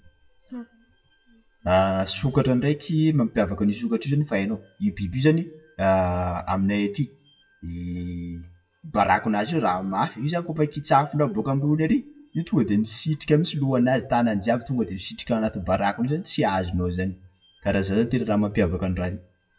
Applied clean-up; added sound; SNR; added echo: classical method WPE with log-MMSE.